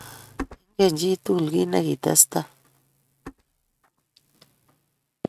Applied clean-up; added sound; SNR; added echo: neural mask model RNNoise.